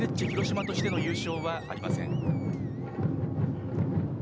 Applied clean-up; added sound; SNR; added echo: none; Animal; 16 dB; none.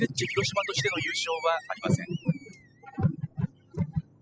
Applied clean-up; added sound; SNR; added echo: classical method spectral subtraction.